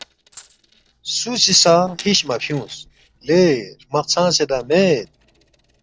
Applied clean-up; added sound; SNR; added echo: neural separator model SepFormer DNS4.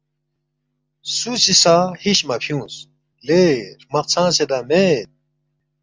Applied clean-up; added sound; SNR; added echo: none; none; none; none.